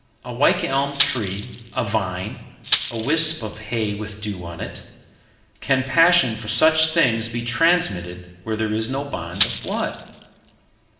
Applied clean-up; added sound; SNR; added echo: none; Rattle (instrument); 6 dB; reverberation time 1.2 s.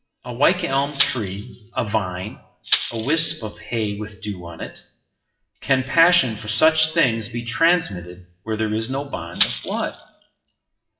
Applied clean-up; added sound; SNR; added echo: classical method WPE with log-MMSE.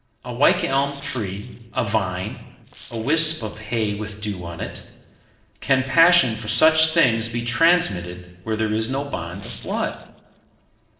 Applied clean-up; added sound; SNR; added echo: neural separator model SepFormer DNS4.